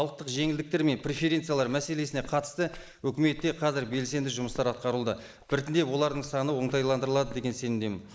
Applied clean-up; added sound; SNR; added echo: neural mask model Resemble Enhance denoiser.